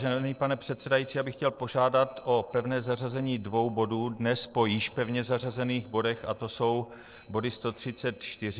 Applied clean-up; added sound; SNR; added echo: neural separator model SepFormer DNS4.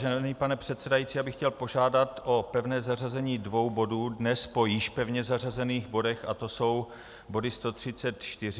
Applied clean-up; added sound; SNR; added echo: none; none; none; none.